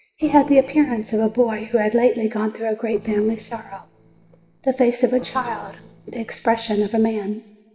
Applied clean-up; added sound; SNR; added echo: neural separator model SepFormer DNS4.